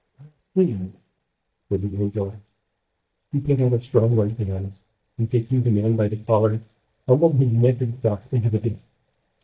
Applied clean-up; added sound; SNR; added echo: neural mask model DeepFilterNet 3.